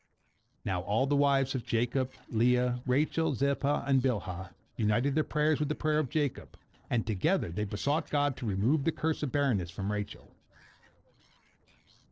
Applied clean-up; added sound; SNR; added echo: neural separator model SepFormer DNS4.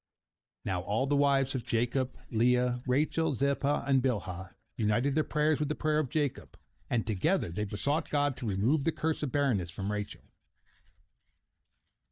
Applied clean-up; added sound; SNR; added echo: neural mask model DeepFilterNet 3.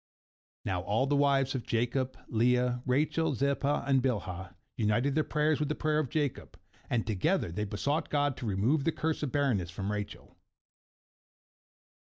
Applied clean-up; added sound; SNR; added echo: none; none; none; none.